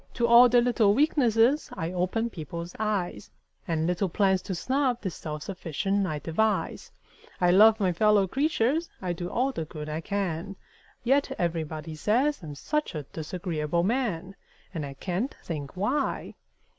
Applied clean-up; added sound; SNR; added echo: none; none; none; none.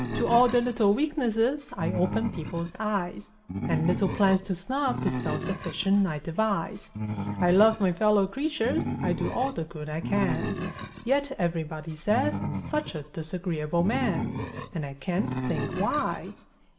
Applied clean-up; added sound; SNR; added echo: none; Animal; 7 dB; reverberation time 0.5 s.